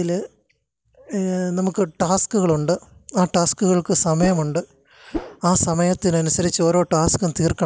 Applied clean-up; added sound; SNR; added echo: none; Whoosh, swoosh, swish; 10 dB; none.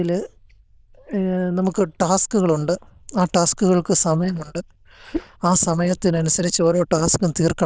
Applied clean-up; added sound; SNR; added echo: neural diffusion model UNIVERSE++.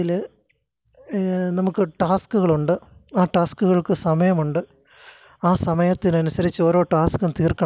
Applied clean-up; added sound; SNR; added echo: none; none; none; none.